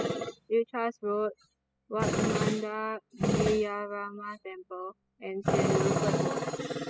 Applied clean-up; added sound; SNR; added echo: classical method spectral subtraction.